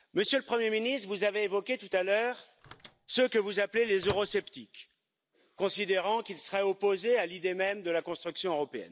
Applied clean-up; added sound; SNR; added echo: none; Microwave oven; 16 dB; none.